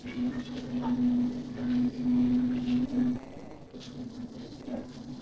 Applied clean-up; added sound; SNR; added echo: neural separator model SepFormer DNS4.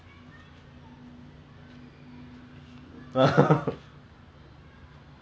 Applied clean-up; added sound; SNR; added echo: none; none; none; none.